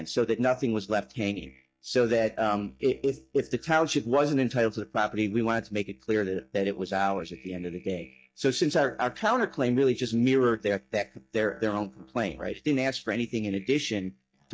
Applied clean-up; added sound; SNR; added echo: neural mask model DeepFilterNet 3.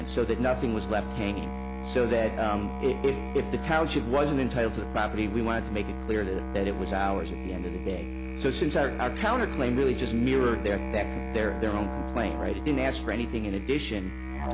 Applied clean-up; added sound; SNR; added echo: none; Musical instrument; 5 dB; none.